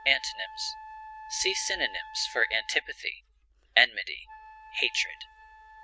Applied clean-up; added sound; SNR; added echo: none; Wind instrument, woodwind instrument; 16 dB; none.